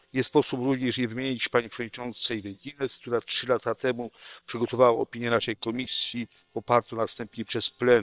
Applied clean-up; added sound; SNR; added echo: neural separator model SepFormer WHAM!.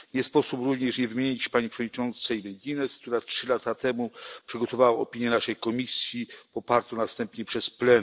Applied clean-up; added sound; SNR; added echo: none; none; none; none.